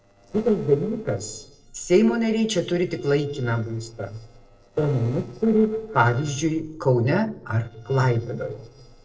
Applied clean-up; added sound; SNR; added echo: neural separator model SepFormer DNS4.